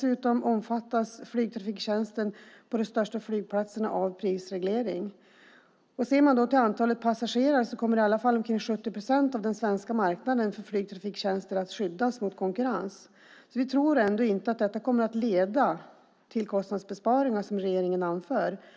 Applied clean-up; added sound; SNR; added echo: none; none; none; none.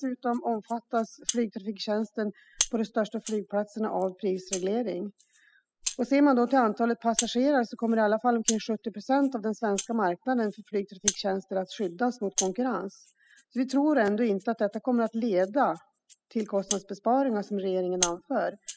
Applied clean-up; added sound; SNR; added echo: classical method spectral subtraction.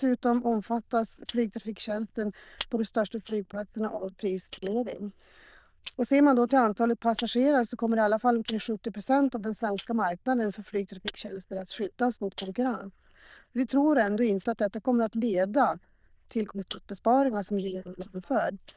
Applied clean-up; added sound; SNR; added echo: neural diffusion model UNIVERSE++.